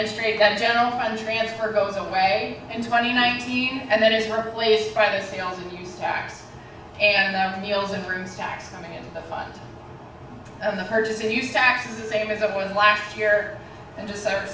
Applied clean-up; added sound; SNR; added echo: none; none; none; reverberation time 0.7 s.